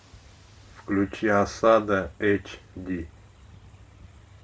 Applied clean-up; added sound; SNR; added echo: none; none; none; none.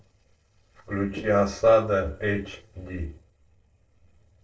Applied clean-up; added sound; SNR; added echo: neural separator model SepFormer DNS4.